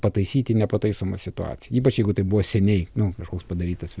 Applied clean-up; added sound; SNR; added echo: none; none; none; none.